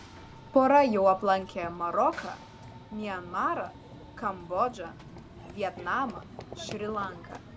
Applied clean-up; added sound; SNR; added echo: none; Run / Train; 16 dB; none.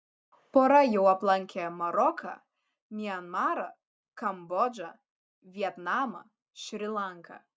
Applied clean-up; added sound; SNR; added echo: none; none; none; none.